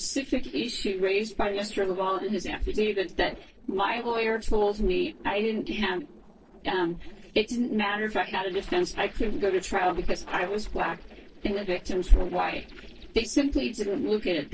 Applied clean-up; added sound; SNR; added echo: neural separator model SepFormer DNS4.